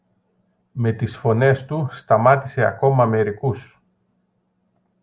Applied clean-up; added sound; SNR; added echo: none; none; none; none.